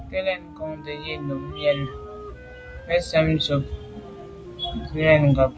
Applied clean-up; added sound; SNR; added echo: none; Wind instrument, woodwind instrument; 18 dB; none.